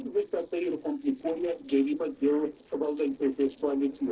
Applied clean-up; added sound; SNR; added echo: neural separator model SepFormer DNS4.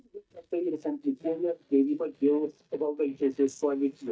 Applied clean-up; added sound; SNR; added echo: neural mask model DeepFilterNet 3.